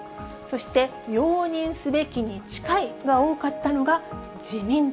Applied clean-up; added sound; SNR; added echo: none; none; none; none.